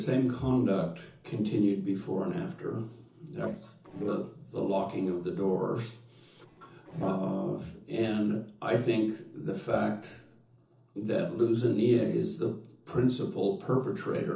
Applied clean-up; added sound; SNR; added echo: neural separator model SepFormer DNS4.